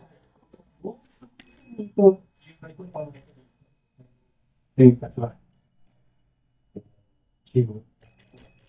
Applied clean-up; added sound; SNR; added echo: neural mask model DeepFilterNet 3.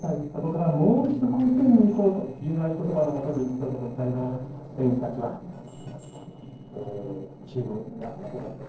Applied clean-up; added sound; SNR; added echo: neural separator model SepFormer DNS4.